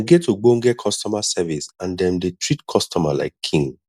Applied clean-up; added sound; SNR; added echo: none; none; none; none.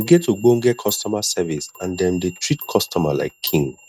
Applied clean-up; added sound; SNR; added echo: neural mask model RNNoise.